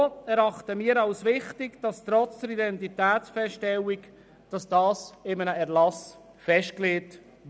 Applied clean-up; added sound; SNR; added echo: none; none; none; none.